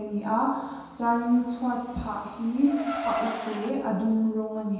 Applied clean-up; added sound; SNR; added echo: none; Car; 11 dB; reverberation time 1.2 s.